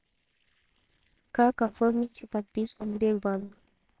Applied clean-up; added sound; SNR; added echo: neural separator model SepFormer WHAMR!.